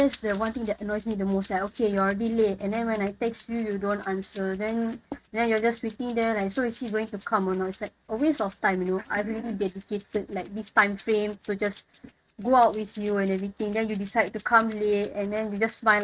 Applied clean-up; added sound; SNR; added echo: neural mask model RNNoise.